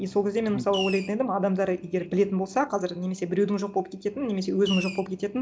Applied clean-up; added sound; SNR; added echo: none; Fireworks; 8 dB; none.